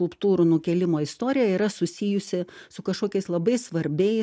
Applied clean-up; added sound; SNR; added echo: none; none; none; none.